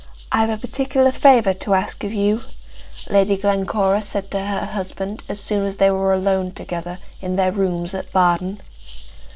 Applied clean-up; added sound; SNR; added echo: none; none; none; none.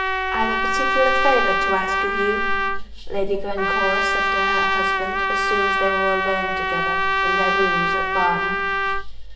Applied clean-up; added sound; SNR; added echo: none; Trumpet; -3 dB; reverberation time 1.1 s.